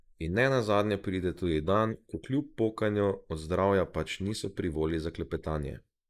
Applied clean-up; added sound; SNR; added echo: neural mask model Resemble Enhance denoiser.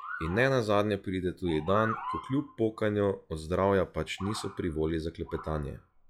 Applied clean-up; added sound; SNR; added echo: classical method log-MMSE.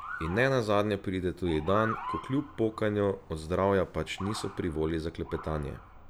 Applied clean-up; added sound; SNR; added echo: none; Motor vehicle (road) / Siren; 13 dB; none.